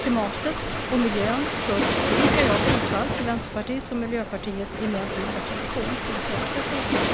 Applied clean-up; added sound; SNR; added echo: none; Waves, surf; -2 dB; none.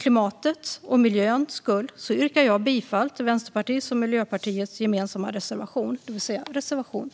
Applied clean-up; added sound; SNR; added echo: none; none; none; none.